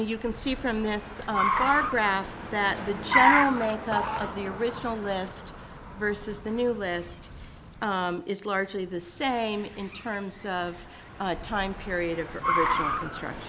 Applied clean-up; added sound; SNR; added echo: none; Car; 2 dB; none.